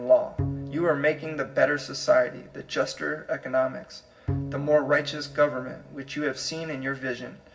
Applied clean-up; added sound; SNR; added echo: none; Bowed string instrument; 11 dB; reverberation time 0.4 s.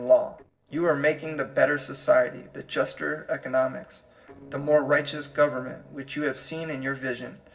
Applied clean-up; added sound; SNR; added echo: neural separator model SepFormer DNS4.